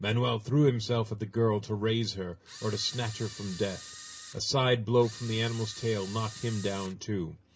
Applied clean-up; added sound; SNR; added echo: none; Camera; 15 dB; none.